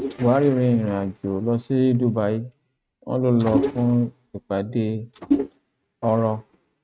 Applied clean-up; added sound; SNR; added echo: neural mask model RNNoise.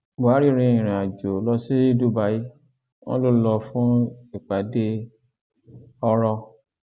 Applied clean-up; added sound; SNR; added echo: none; none; none; none.